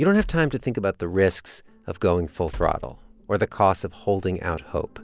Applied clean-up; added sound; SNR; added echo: none; Tools; 17 dB; none.